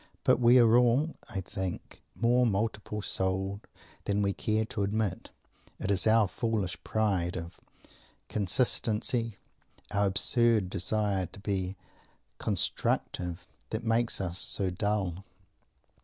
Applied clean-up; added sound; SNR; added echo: none; none; none; none.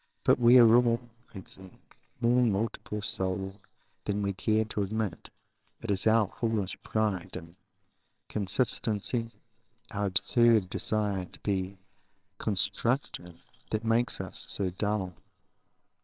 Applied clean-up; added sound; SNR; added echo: neural separator model SepFormer WHAMR!.